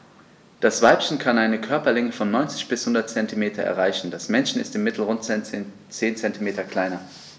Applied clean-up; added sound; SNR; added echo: none; none; none; none.